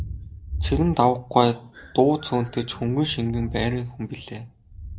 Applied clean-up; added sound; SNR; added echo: none; Thunder; 11 dB; none.